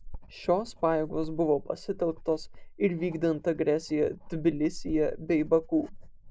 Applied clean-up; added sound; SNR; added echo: neural mask model Resemble Enhance denoiser.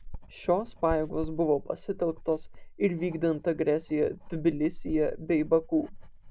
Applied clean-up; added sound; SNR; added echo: none; Writing; 13 dB; none.